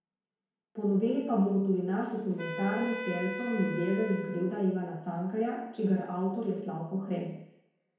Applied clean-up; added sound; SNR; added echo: none; Wind instrument, woodwind instrument; 8 dB; reverberation time 0.9 s.